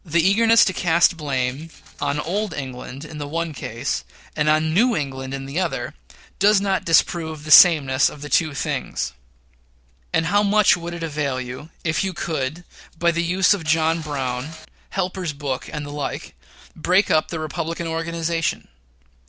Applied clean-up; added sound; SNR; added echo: neural separator model SepFormer DNS4.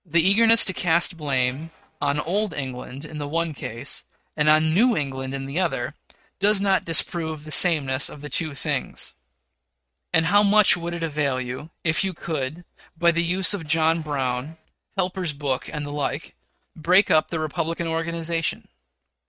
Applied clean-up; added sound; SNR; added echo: neural mask model RNNoise.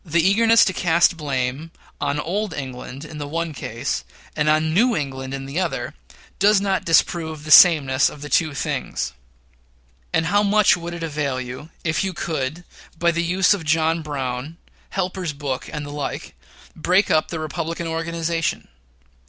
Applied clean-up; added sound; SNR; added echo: none; none; none; none.